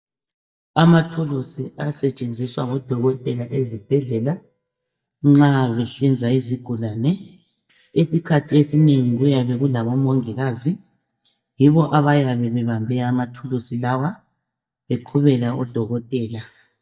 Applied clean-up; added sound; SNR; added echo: neural mask model DeepFilterNet 3.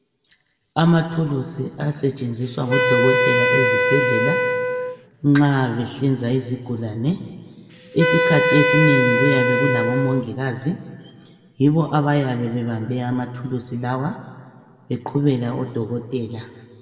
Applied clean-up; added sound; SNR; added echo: none; Wind instrument, woodwind instrument; -2 dB; reverberation time 1.6 s.